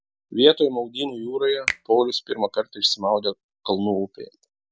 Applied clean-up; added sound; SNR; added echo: none; Finger snapping; 12 dB; none.